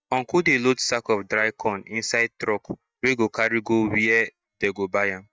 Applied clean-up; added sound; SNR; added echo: neural mask model DeepFilterNet 3.